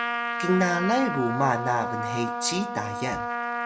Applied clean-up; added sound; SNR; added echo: none; Trumpet; 3 dB; none.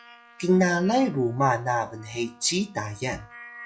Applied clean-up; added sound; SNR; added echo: classical method log-MMSE.